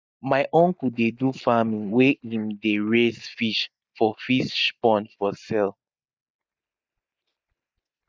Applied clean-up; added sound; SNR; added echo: neural mask model DeepFilterNet 3.